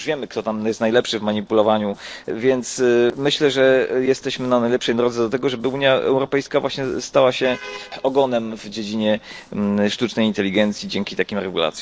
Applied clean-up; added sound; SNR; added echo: neural separator model SepFormer DNS4.